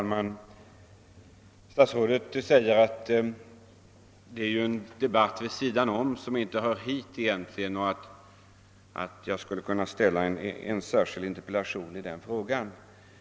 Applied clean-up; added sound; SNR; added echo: none; none; none; none.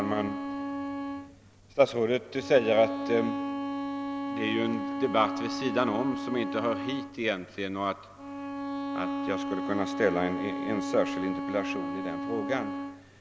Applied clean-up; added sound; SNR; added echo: none; Bowed string instrument; 4 dB; none.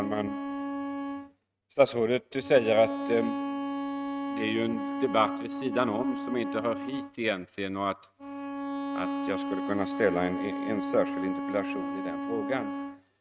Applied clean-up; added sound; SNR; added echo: neural mask model RNNoise.